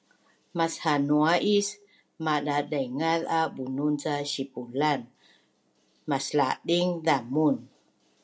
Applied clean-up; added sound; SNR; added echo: none; none; none; none.